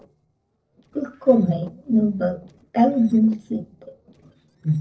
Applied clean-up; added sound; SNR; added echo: neural separator model SepFormer DNS4.